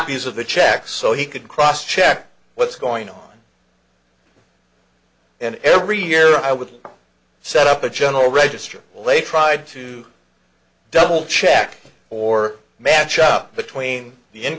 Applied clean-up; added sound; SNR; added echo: none; none; none; none.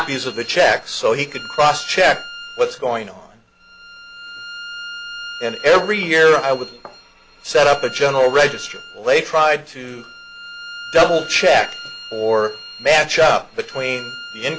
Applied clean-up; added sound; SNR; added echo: none; Bowed string instrument; 16 dB; none.